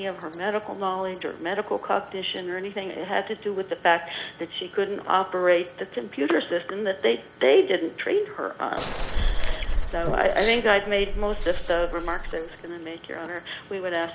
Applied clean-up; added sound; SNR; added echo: none; Bus / Engine; 1 dB; none.